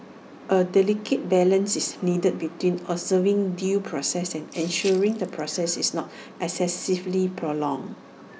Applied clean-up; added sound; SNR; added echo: none; Rattle (instrument); 20 dB; none.